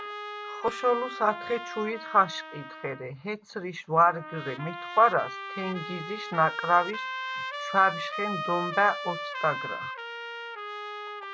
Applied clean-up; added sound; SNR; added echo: none; Trumpet; 8 dB; none.